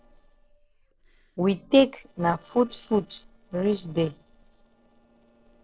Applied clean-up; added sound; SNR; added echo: neural separator model SepFormer DNS4.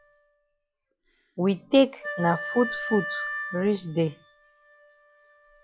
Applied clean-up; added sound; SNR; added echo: classical method log-MMSE.